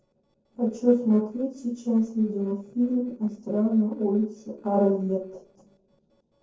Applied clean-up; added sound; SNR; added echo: neural separator model SepFormer DNS4.